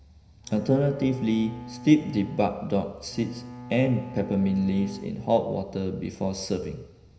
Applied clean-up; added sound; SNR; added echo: none; Bowed string instrument; 15 dB; reverberation time 0.9 s.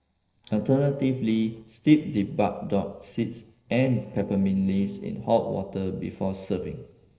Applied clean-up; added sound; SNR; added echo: neural separator model SepFormer DNS4.